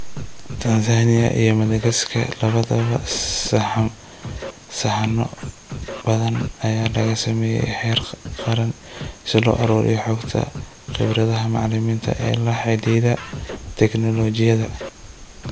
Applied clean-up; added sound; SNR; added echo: none; Scratching (performance technique); 14 dB; none.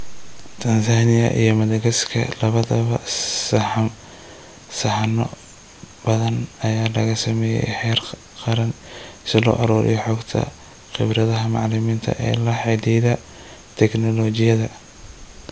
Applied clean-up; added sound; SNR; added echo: none; none; none; none.